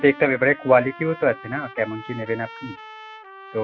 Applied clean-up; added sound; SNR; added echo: none; Trumpet; 18 dB; none.